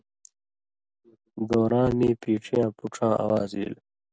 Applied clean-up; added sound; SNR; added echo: none; none; none; none.